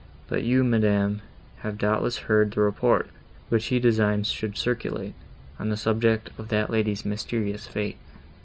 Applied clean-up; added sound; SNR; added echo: none; none; none; none.